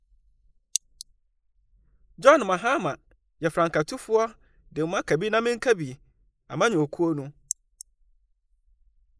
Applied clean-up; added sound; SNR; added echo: neural mask model Resemble Enhance denoiser.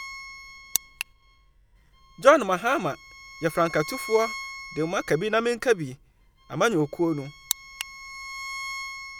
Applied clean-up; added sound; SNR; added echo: none; Bowed string instrument; 14 dB; none.